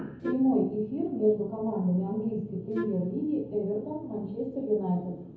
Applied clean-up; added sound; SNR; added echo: none; Wind instrument, woodwind instrument; 9 dB; reverberation time 0.7 s.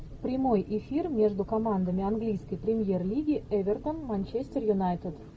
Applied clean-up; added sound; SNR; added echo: none; none; none; none.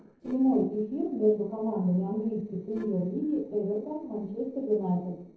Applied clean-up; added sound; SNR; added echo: neural separator model SepFormer DNS4.